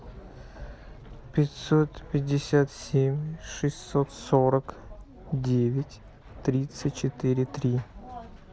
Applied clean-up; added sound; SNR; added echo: none; none; none; none.